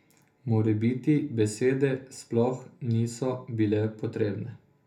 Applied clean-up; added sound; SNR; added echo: none; none; none; reverberation time 0.3 s.